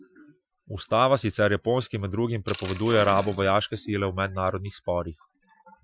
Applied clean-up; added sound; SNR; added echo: classical method Wiener filter.